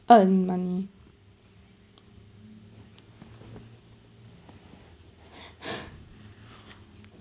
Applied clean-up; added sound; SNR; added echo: none; none; none; none.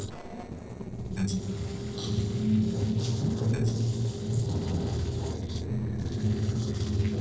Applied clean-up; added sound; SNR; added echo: neural separator model SepFormer DNS4.